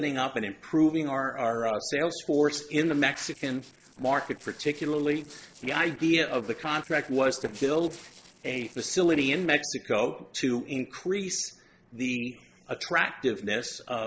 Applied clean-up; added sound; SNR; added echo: neural separator model SepFormer DNS4.